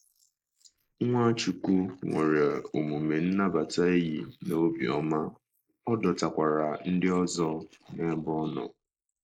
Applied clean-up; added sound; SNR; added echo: neural mask model Resemble Enhance denoiser.